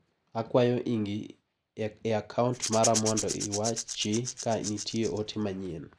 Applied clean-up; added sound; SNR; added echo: none; Rattle / Rattle (instrument); 6 dB; none.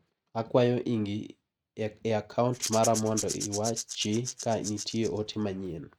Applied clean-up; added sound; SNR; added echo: neural mask model RNNoise.